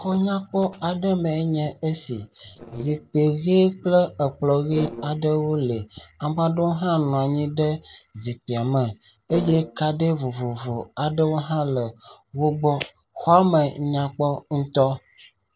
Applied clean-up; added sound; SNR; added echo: neural separator model SepFormer DNS4.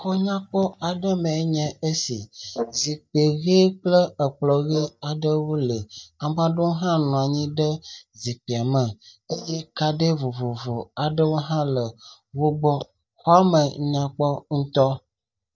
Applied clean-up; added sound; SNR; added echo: neural mask model DeepFilterNet 3.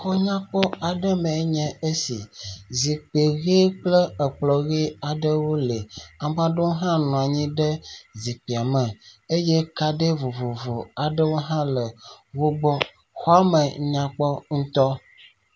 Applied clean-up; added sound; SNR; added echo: none; none; none; none.